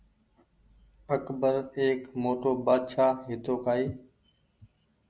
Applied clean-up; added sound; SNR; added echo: none; none; none; none.